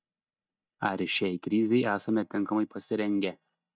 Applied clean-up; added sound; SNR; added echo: neural mask model DeepFilterNet 3.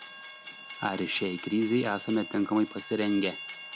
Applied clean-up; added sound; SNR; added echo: none; Train; 11 dB; none.